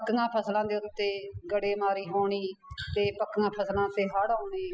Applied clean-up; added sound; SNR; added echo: classical method spectral subtraction.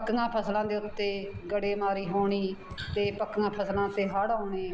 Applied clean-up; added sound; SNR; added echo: none; Livestock, farm animals, working animals; 14 dB; none.